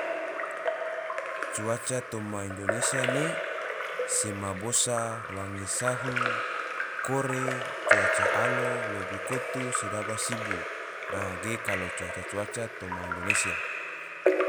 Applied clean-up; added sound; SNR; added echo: none; Drip / Trickle, dribble / Splash, splatter; -3 dB; none.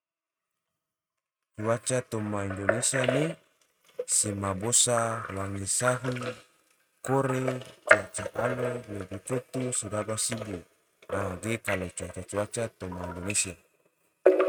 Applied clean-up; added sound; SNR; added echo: neural mask model RNNoise.